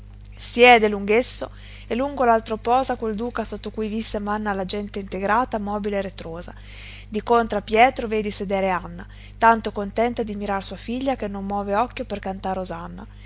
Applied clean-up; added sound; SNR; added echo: none; none; none; none.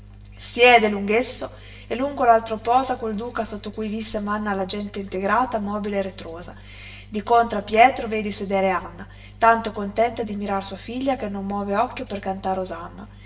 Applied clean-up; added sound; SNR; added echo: none; none; none; reverberation time 0.7 s.